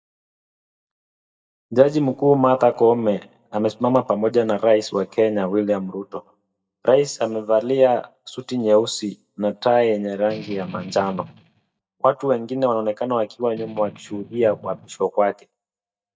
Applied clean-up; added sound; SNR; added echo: neural mask model DeepFilterNet 3.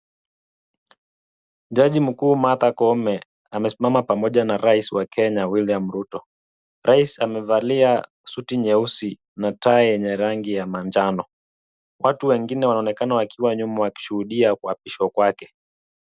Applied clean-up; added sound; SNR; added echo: none; none; none; none.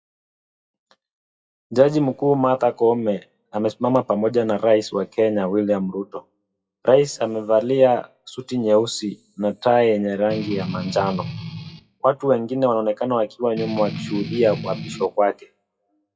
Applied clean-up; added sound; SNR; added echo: classical method WPE with log-MMSE.